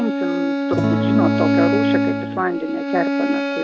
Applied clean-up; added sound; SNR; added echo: none; Bowed string instrument + Acoustic guitar / Strum; -5 dB; none.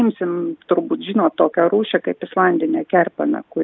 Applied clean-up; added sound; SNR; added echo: none; none; none; none.